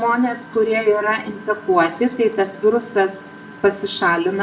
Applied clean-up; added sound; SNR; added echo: none; Engine; 20 dB; reverberation time 1.1 s.